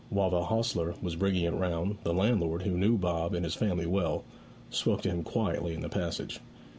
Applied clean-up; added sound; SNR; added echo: none; none; none; none.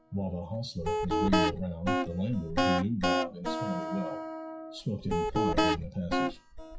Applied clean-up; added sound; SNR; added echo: classical method WPE with log-MMSE.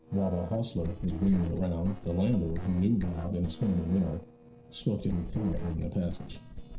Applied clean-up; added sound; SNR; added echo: neural separator model SepFormer DNS4.